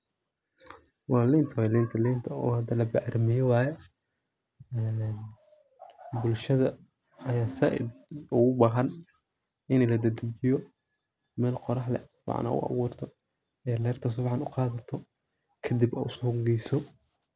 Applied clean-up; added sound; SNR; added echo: none; none; none; none.